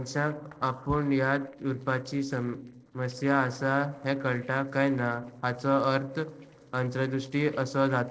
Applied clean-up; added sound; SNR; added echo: neural separator model SepFormer DNS4.